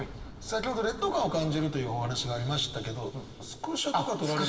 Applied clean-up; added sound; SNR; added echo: none; Boom; 16 dB; reverberation time 2.4 s.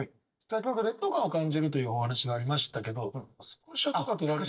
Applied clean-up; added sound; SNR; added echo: neural mask model DeepFilterNet 3.